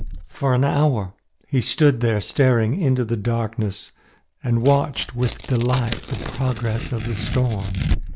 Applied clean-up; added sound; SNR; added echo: none; Tearing; 10 dB; none.